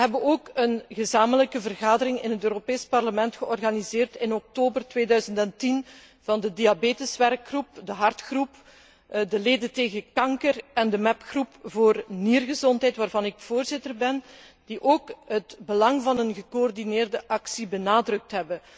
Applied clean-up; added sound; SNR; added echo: none; none; none; none.